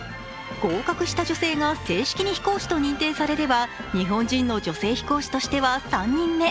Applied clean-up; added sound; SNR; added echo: none; Electric guitar; 18 dB; none.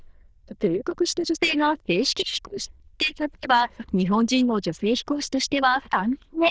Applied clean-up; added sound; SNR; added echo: neural diffusion model UNIVERSE++.